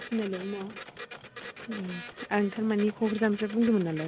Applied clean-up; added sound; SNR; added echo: none; Printer; 13 dB; none.